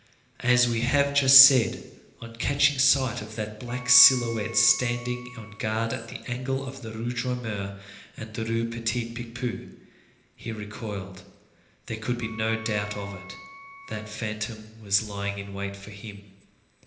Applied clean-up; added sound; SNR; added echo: none; Wind instrument, woodwind instrument; 16 dB; reverberation time 1.0 s.